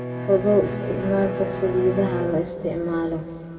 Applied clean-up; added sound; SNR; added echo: none; Bowed string instrument; 7 dB; reverberation time 2.5 s.